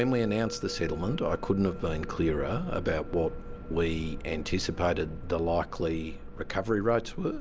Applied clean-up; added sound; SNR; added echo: none; Musical instrument; 18 dB; none.